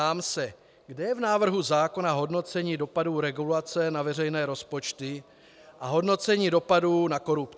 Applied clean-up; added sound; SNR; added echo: none; none; none; none.